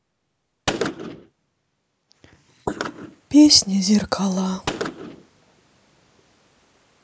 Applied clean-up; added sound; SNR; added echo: neural mask model Resemble Enhance denoiser.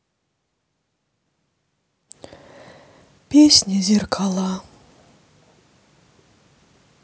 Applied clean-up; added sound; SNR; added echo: none; none; none; none.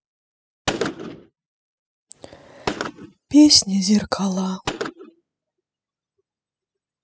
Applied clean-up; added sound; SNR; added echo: classical method spectral subtraction.